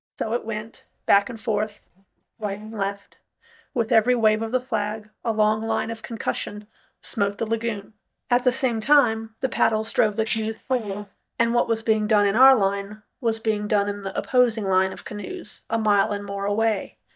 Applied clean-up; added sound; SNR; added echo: neural mask model DeepFilterNet 3.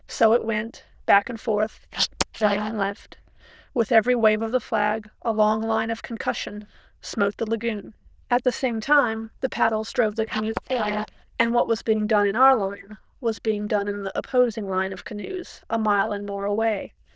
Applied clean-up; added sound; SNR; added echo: neural diffusion model UNIVERSE++.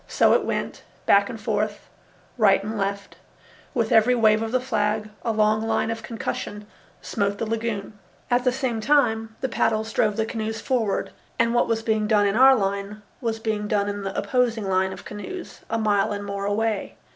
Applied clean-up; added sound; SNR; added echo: none; none; none; none.